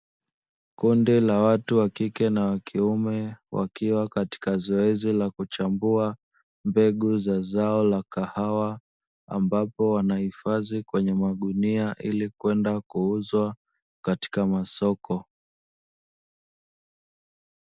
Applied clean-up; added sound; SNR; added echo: none; none; none; none.